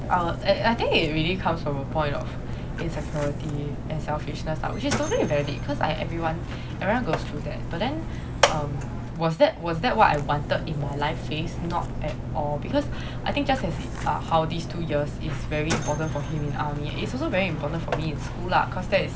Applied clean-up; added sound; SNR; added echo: none; Mechanisms; 4 dB; none.